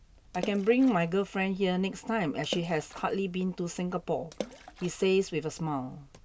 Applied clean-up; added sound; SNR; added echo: none; Water / Splash, splatter; 16 dB; none.